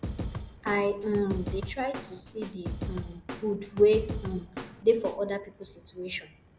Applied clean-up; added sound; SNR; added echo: none; Snare drum / Drum kit; 7 dB; none.